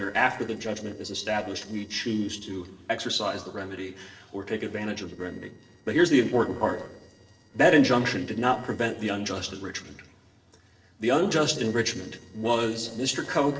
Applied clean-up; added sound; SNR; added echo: neural separator model SepFormer DNS4.